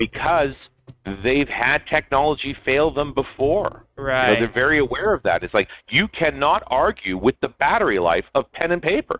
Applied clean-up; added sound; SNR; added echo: neural mask model RNNoise.